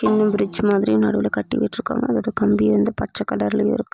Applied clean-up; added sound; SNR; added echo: none; Percussion; 18 dB; none.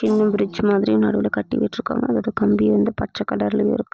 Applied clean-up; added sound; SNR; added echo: neural separator model SepFormer DNS4.